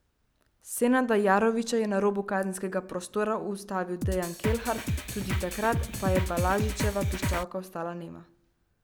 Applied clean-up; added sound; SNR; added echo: none; Drum kit; 1 dB; none.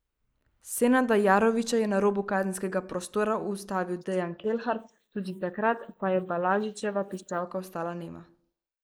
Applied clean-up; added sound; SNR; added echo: neural mask model Resemble Enhance denoiser.